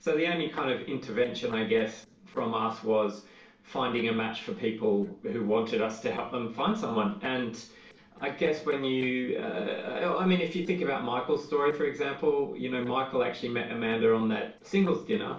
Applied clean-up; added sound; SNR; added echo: neural separator model SepFormer DNS4.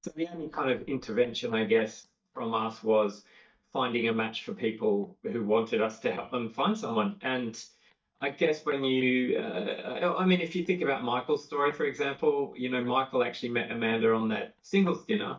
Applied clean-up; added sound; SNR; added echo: neural mask model DeepFilterNet 3.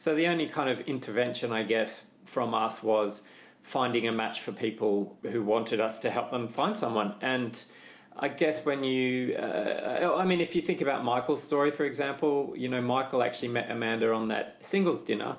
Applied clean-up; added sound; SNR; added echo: none; none; none; none.